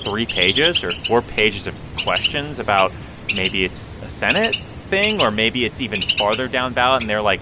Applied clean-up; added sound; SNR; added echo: none; Bird; 5 dB; none.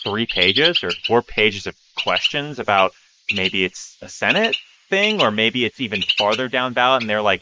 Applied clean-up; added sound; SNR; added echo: neural mask model Resemble Enhance denoiser.